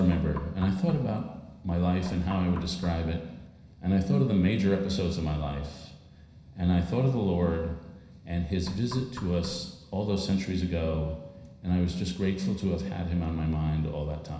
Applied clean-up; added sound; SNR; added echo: none; Knock; 17 dB; reverberation time 0.5 s.